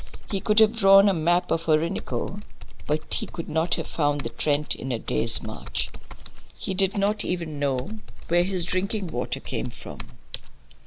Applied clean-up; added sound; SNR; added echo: none; Computer keyboard; 3 dB; none.